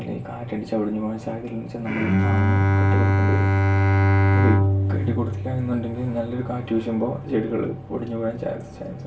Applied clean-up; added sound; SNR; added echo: none; Bowed string instrument; -5 dB; reverberation time 0.3 s.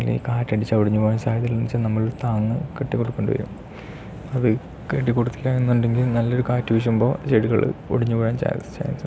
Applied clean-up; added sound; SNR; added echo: none; none; none; none.